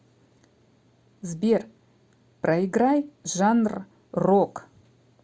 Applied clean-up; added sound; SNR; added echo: none; none; none; none.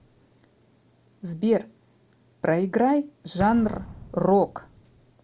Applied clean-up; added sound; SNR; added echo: none; Explosion; 19 dB; none.